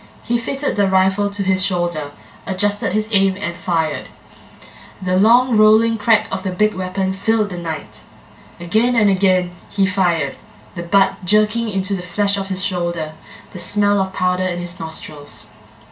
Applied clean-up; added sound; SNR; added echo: none; none; none; reverberation time 0.2 s.